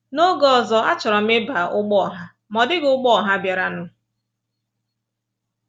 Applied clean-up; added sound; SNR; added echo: none; none; none; none.